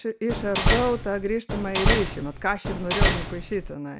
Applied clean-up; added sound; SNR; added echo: none; Slam; -3 dB; none.